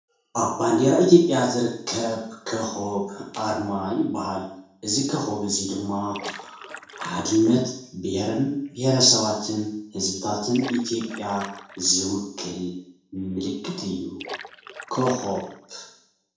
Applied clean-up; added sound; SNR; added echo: none; Splash, splatter; 15 dB; reverberation time 0.6 s.